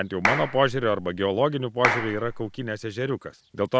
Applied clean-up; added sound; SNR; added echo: none; Clapping; 4 dB; none.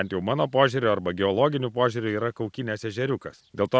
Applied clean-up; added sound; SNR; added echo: none; none; none; none.